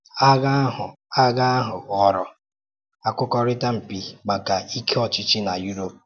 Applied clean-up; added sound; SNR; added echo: none; none; none; none.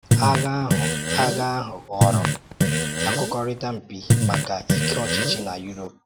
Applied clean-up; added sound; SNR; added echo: none; Fart; -4 dB; none.